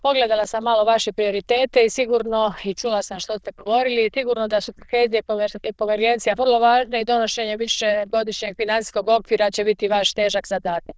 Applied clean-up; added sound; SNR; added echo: neural diffusion model UNIVERSE++.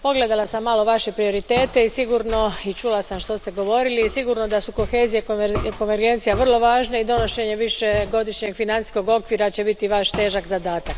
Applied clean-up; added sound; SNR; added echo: none; Walk, footsteps; 13 dB; none.